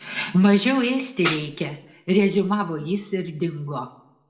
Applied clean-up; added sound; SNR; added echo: none; Tambourine; 11 dB; reverberation time 0.6 s.